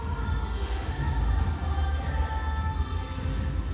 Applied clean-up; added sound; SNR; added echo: none; none; none; reverberation time 2.1 s.